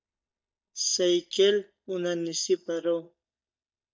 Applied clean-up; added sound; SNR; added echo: neural mask model DeepFilterNet 3.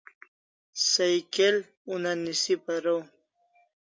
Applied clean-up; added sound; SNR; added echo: none; none; none; none.